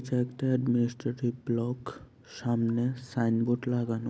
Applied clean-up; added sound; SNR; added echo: none; none; none; none.